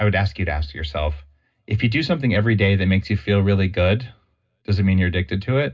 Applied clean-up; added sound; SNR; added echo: none; none; none; reverberation time 0.2 s.